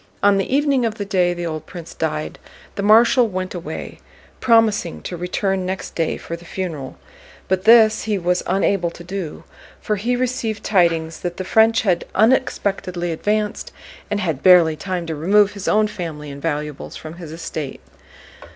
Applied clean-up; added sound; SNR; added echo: none; none; none; none.